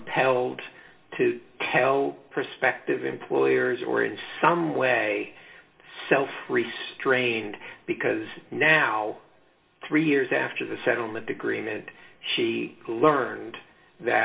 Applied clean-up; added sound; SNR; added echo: none; none; none; reverberation time 0.4 s.